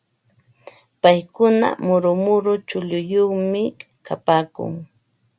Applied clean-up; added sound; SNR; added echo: none; none; none; none.